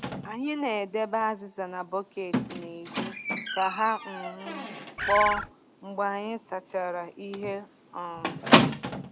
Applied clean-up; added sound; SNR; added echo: none; Bird + Squeak; 0 dB; none.